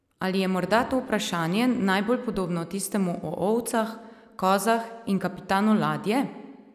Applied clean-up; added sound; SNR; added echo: none; none; none; none.